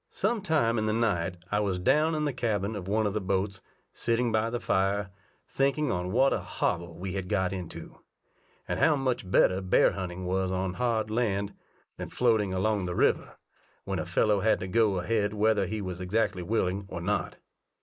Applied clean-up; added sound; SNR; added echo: neural mask model Resemble Enhance denoiser.